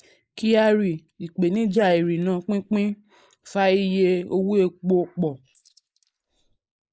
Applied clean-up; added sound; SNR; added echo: neural mask model Resemble Enhance denoiser.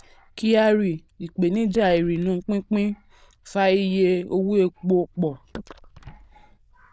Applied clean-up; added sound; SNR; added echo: neural diffusion model UNIVERSE++.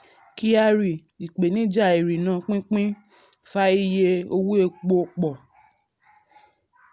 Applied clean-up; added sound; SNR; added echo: none; none; none; none.